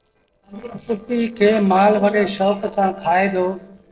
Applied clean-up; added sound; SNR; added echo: neural separator model SepFormer DNS4.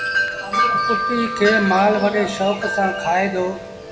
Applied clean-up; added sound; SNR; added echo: none; Wind chime; 3 dB; reverberation time 1.3 s.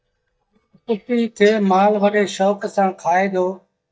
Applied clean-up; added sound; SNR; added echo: neural mask model DeepFilterNet 3.